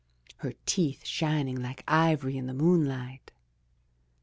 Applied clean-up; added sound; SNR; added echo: none; none; none; none.